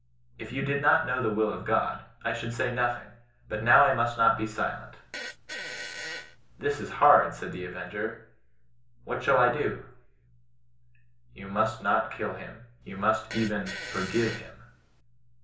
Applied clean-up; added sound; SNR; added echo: none; Fart; 11 dB; reverberation time 0.6 s.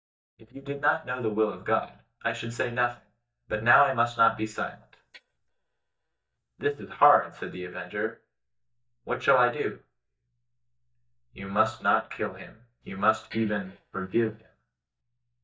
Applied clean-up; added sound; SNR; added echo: neural mask model DeepFilterNet 3.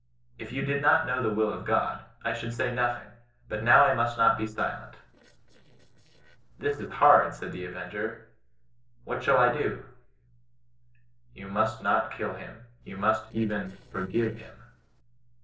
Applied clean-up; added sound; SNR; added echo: neural separator model SepFormer DNS4.